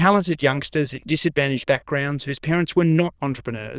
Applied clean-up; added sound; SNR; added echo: neural diffusion model UNIVERSE++.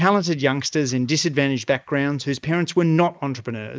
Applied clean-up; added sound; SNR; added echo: neural mask model Resemble Enhance denoiser.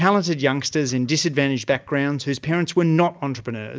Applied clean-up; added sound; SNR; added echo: none; none; none; none.